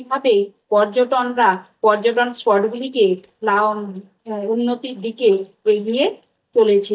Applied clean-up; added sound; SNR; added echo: neural mask model DeepFilterNet 3.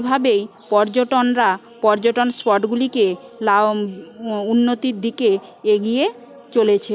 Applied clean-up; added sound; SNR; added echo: none; none; none; none.